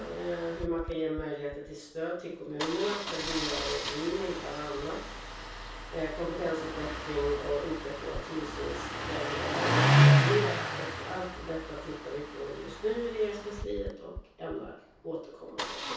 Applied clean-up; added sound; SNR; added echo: none; Engine starting; -3 dB; reverberation time 0.6 s.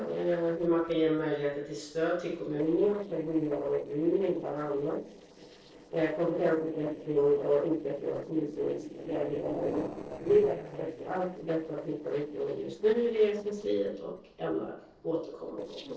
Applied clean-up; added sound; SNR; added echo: neural separator model SepFormer DNS4.